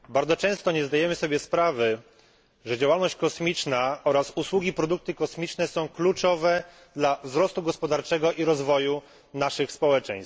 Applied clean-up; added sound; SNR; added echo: none; none; none; none.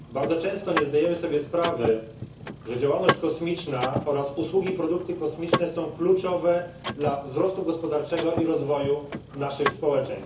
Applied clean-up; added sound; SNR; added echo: none; Mechanisms / Car; 7 dB; reverberation time 0.7 s.